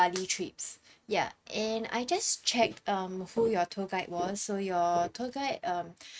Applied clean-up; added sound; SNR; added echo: neural mask model RNNoise.